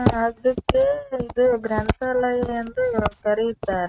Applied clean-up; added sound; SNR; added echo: neural mask model RNNoise.